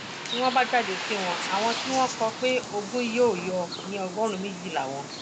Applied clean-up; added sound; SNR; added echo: none; Bird; 7 dB; none.